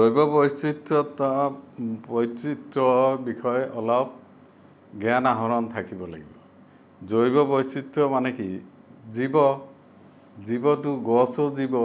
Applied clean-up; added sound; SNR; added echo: none; none; none; none.